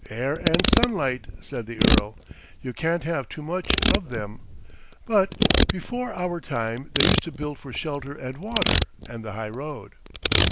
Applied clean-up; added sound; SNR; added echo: none; Ratchet, pawl; -3 dB; none.